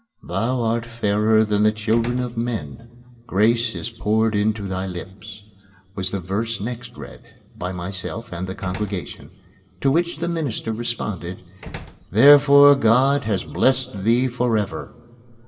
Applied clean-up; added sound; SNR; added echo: none; Slam; 19 dB; reverberation time 1.5 s.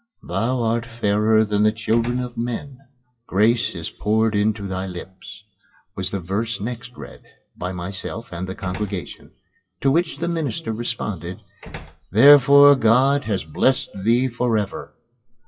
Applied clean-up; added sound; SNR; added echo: classical method WPE with log-MMSE.